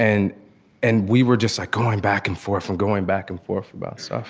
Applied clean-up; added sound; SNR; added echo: none; none; none; none.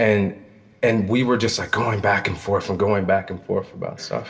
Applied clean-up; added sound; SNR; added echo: none; none; none; reverberation time 0.7 s.